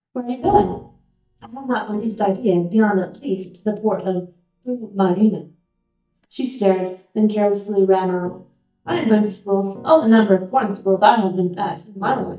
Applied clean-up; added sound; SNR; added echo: neural mask model DeepFilterNet 3.